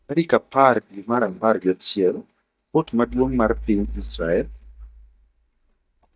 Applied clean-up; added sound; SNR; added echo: neural mask model DeepFilterNet 3.